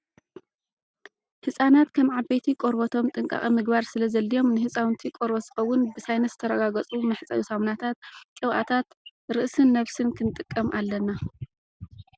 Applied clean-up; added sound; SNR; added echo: none; none; none; none.